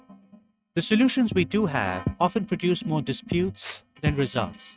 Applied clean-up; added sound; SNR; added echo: neural mask model RNNoise.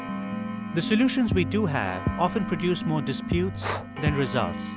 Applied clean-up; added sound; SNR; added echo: none; Clock + Breathing; 13 dB; none.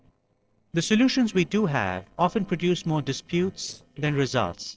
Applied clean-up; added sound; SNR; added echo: neural separator model SepFormer DNS4.